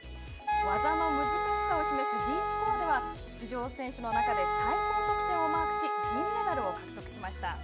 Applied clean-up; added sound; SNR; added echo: none; Wind instrument, woodwind instrument; -4 dB; none.